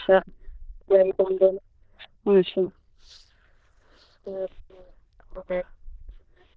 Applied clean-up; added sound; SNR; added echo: neural diffusion model UNIVERSE++.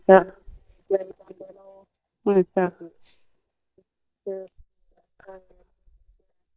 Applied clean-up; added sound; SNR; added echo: neural mask model DeepFilterNet 3.